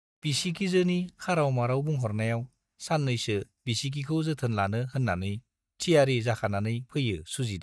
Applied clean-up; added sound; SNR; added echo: neural mask model DeepFilterNet 3.